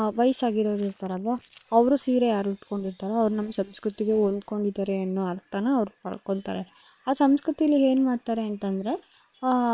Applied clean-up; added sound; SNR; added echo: neural separator model SepFormer WHAM!.